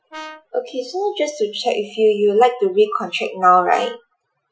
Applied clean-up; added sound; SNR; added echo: classical method Wiener filter.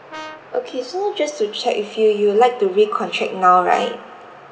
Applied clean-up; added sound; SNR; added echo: none; Brass instrument; 18 dB; none.